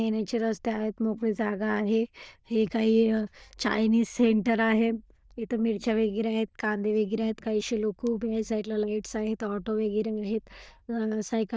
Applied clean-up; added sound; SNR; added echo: neural diffusion model UNIVERSE++.